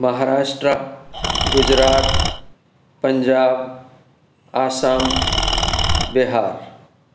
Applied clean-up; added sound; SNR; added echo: none; Engine / Tools; -1 dB; none.